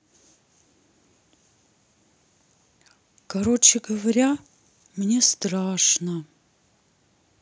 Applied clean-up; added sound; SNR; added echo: none; none; none; none.